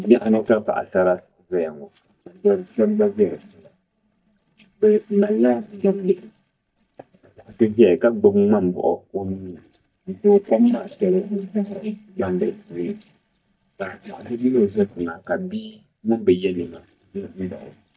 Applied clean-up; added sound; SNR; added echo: neural mask model DeepFilterNet 3.